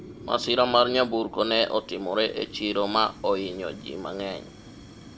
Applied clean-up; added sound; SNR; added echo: none; Fire; 18 dB; none.